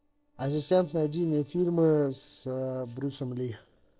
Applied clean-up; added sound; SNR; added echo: neural separator model SepFormer DNS4.